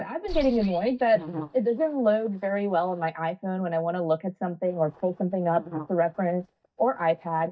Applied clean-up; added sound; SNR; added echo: neural mask model DeepFilterNet 3.